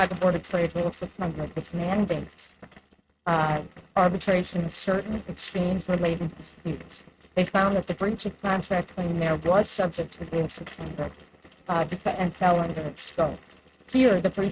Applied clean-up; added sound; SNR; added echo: neural mask model RNNoise.